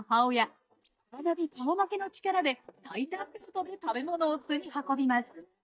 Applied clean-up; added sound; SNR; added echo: neural mask model DeepFilterNet 3.